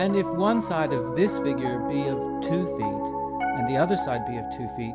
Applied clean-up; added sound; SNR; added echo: none; Piano; 1 dB; none.